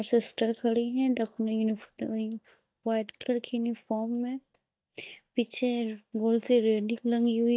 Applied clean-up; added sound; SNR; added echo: neural mask model DeepFilterNet 3.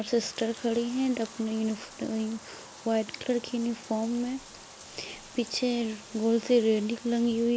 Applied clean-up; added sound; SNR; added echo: none; Bathtub (filling or washing); 18 dB; none.